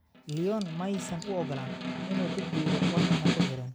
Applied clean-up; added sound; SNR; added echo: none; Snare drum; -2 dB; none.